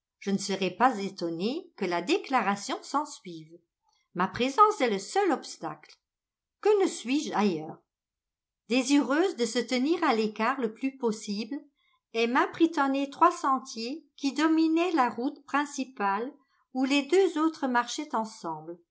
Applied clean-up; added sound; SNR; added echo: none; none; none; none.